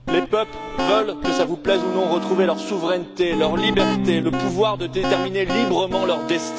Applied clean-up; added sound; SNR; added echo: none; Guitar + Bowed string instrument; 3 dB; none.